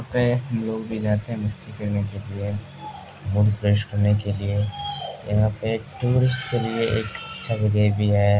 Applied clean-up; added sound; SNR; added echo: none; none; none; none.